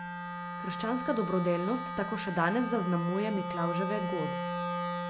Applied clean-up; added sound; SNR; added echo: none; Wind instrument, woodwind instrument; 3 dB; none.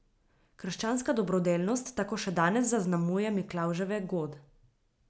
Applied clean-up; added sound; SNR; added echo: none; none; none; none.